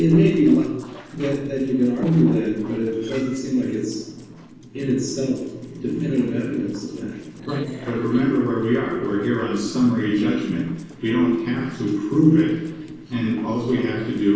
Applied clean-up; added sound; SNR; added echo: neural separator model SepFormer DNS4.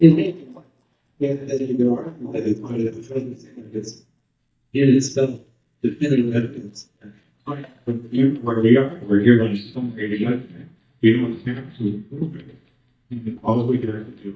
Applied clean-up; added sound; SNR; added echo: neural mask model DeepFilterNet 3.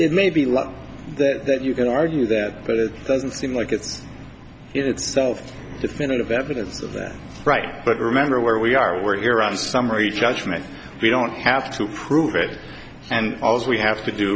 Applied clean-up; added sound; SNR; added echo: none; none; none; none.